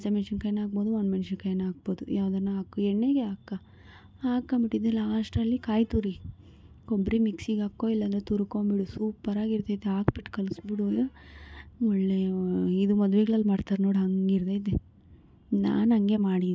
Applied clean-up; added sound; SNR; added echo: none; none; none; none.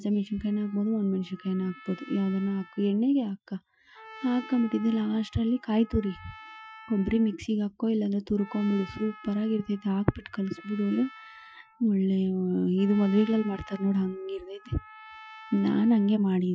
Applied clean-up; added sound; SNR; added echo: classical method Wiener filter.